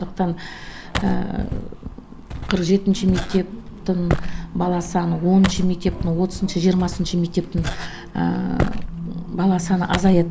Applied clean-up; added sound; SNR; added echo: none; Walk, footsteps; 7 dB; none.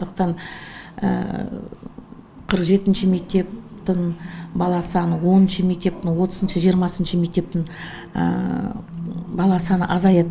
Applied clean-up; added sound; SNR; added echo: none; none; none; none.